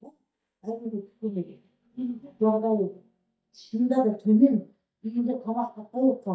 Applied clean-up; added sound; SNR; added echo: neural mask model DeepFilterNet 3.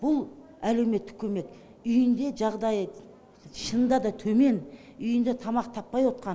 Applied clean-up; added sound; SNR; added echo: none; none; none; none.